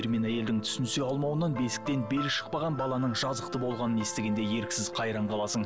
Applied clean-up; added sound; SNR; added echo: none; none; none; none.